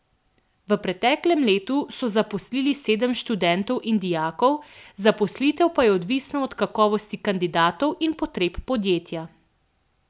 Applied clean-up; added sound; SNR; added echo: none; none; none; none.